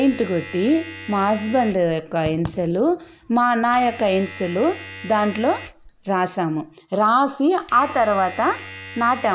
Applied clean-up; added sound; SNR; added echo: none; Domestic sounds, home sounds + Fireworks; 17 dB; none.